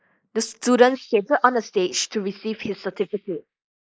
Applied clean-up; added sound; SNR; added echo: neural mask model Resemble Enhance denoiser.